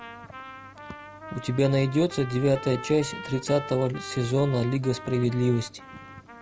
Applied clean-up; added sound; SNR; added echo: none; Trumpet; 15 dB; none.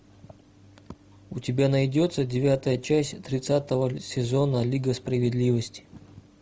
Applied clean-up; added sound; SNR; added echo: none; none; none; none.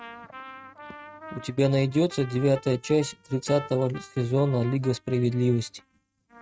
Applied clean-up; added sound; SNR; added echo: neural mask model RNNoise.